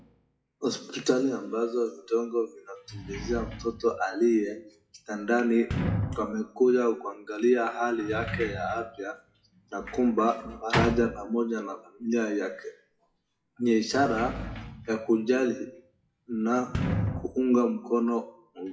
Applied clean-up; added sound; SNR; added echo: classical method WPE with log-MMSE.